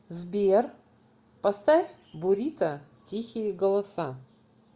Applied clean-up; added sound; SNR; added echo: none; none; none; none.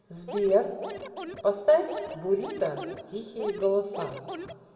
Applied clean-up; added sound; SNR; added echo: none; Scratching (performance technique); 11 dB; reverberation time 1.9 s.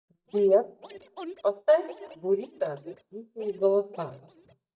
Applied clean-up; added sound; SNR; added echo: neural mask model DeepFilterNet 3.